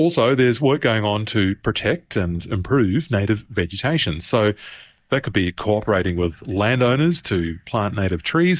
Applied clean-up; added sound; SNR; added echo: neural mask model DeepFilterNet 3.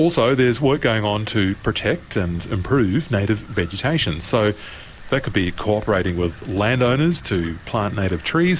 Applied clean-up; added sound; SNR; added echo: none; Water tap, faucet + Thunder / Bicycle; 18 dB; none.